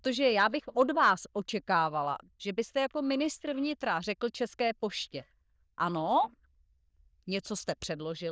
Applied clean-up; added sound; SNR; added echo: neural diffusion model UNIVERSE++.